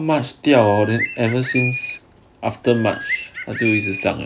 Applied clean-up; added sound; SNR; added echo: none; Bird; 7 dB; none.